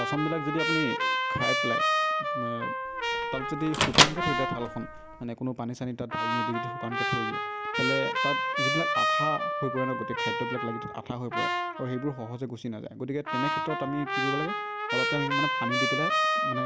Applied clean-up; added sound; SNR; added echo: none; Microwave oven + Trumpet; -4 dB; none.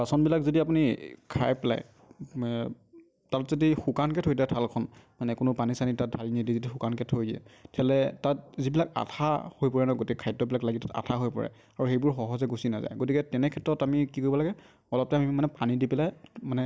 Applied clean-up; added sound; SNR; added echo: none; none; none; none.